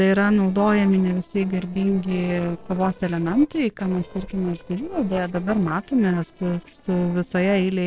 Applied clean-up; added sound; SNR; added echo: neural separator model SepFormer DNS4.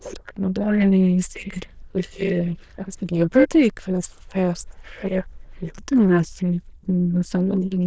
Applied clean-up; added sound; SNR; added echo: neural diffusion model UNIVERSE++.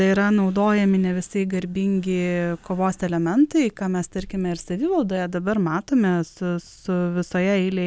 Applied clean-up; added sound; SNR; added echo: none; none; none; none.